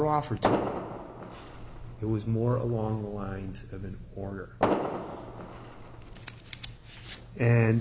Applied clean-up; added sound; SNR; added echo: none; Fireworks; 3 dB; none.